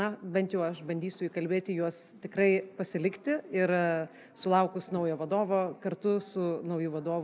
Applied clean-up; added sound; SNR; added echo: none; none; none; none.